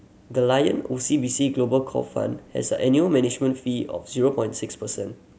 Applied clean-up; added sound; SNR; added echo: none; none; none; none.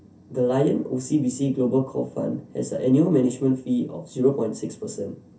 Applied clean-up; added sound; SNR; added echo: none; none; none; reverberation time 0.3 s.